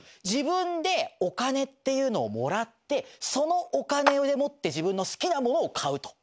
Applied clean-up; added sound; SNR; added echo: none; Clapping; 6 dB; none.